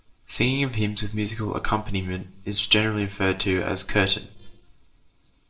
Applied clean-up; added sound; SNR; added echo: neural separator model SepFormer DNS4.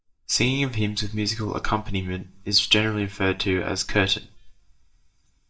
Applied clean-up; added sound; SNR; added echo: neural mask model DeepFilterNet 3.